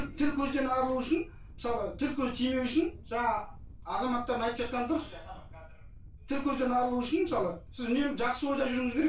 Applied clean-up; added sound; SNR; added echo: none; Thunder; 16 dB; reverberation time 0.2 s.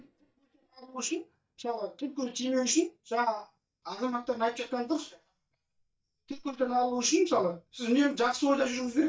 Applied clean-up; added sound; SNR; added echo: neural mask model DeepFilterNet 3.